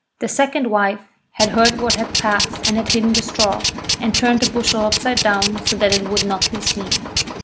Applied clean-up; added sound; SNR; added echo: none; Tools; 1 dB; none.